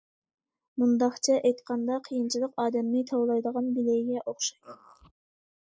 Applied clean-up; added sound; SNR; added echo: neural mask model Resemble Enhance denoiser.